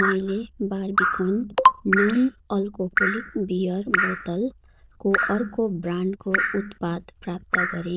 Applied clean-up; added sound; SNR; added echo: neural diffusion model UNIVERSE++.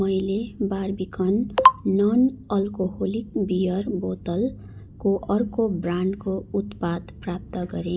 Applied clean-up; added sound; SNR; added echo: none; none; none; none.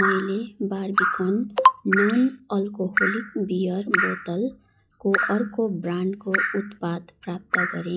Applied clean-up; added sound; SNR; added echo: classical method log-MMSE.